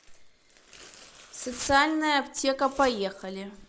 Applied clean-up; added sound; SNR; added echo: none; none; none; none.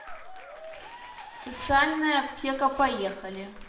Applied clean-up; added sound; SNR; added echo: none; Applause / Cheering; 17 dB; reverberation time 0.8 s.